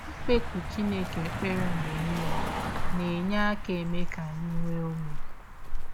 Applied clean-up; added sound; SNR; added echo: none; Car passing by; -2 dB; none.